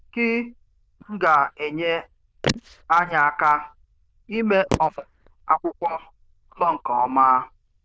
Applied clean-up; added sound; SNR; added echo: neural diffusion model UNIVERSE++.